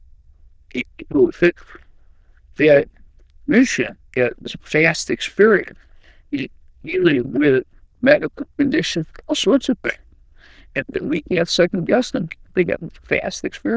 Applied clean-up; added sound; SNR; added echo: neural diffusion model UNIVERSE++.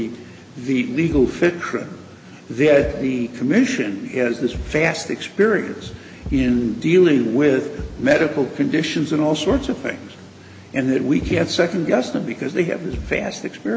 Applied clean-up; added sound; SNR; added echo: none; Thump, thud; 18 dB; none.